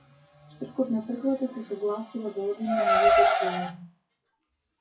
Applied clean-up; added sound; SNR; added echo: classical method WPE with log-MMSE.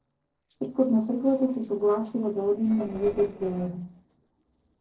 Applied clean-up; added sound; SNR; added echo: neural separator model SepFormer DNS4.